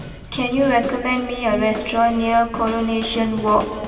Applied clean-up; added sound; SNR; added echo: none; Drum / Drum kit; 15 dB; reverberation time 2.6 s.